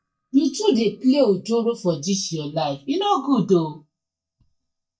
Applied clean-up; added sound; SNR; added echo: neural mask model DeepFilterNet 3.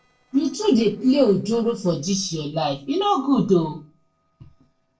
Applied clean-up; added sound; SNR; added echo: neural separator model SepFormer DNS4.